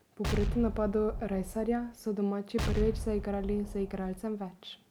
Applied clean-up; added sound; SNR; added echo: none; Explosion; 4 dB; none.